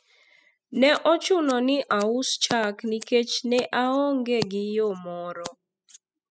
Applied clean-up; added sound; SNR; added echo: classical method spectral subtraction.